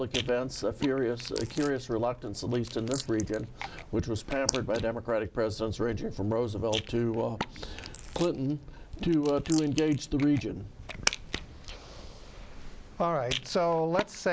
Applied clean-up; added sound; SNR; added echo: neural mask model Resemble Enhance denoiser.